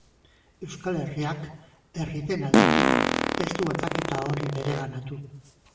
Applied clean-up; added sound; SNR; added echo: none; Fart; -4 dB; reverberation time 0.7 s.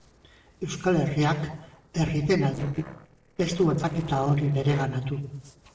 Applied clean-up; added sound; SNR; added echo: neural separator model SepFormer DNS4.